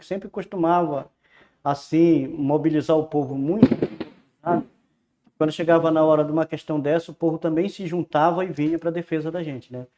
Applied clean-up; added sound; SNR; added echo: neural mask model RNNoise.